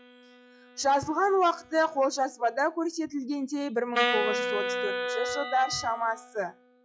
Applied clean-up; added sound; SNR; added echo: classical method log-MMSE.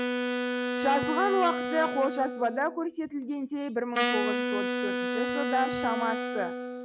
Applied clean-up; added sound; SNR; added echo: none; Wind instrument, woodwind instrument; 1 dB; none.